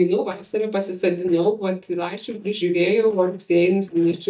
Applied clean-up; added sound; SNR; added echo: neural mask model DeepFilterNet 3.